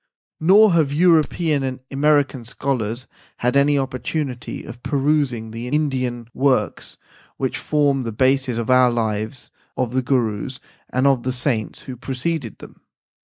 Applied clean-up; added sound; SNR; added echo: neural mask model DeepFilterNet 3.